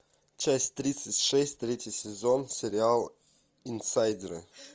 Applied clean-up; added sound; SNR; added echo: none; none; none; none.